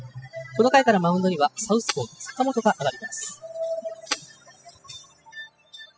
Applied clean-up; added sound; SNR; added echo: classical method spectral subtraction.